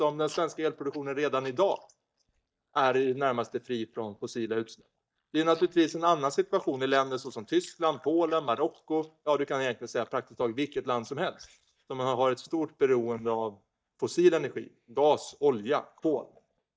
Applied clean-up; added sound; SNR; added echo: neural mask model DeepFilterNet 3.